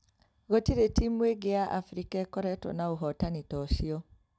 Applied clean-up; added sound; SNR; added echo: none; none; none; none.